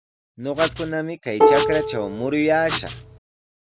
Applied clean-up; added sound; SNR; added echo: none; Plucked string instrument + Writing; -2 dB; none.